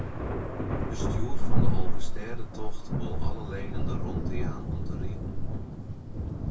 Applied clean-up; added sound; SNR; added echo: none; Thunder; 8 dB; reverberation time 0.2 s.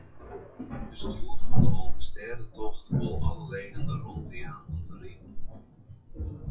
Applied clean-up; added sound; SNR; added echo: classical method WPE with log-MMSE.